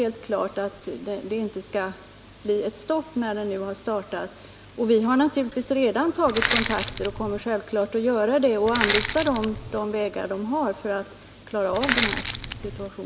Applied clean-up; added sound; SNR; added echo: none; Crushing; 3 dB; none.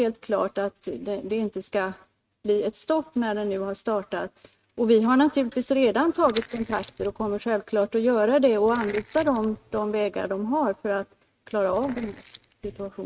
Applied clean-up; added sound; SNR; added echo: neural mask model RNNoise.